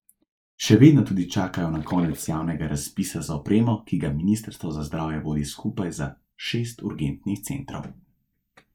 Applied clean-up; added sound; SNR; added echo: neural mask model DeepFilterNet 3.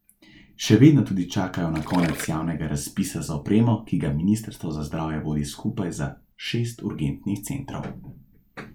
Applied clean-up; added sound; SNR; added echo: none; Gurgling; 17 dB; none.